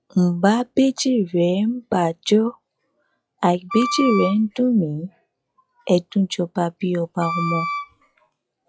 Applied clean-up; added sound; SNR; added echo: classical method log-MMSE.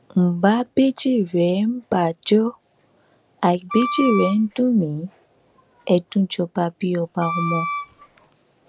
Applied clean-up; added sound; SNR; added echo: none; Wind instrument, woodwind instrument; 7 dB; none.